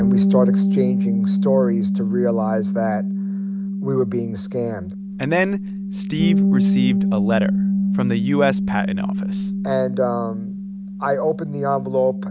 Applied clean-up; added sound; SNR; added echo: none; Bass guitar; -3 dB; none.